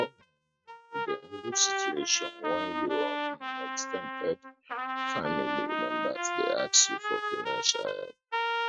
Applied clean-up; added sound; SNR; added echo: neural mask model RNNoise.